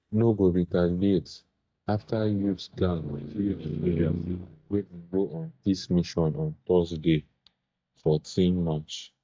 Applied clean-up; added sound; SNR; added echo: neural mask model DeepFilterNet 3.